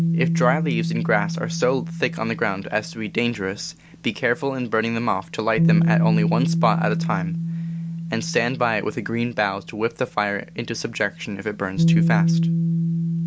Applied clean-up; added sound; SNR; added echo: none; Bass guitar; -1 dB; none.